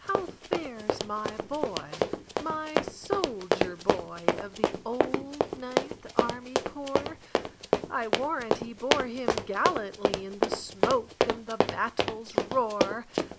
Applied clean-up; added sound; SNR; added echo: none; Run; -4 dB; none.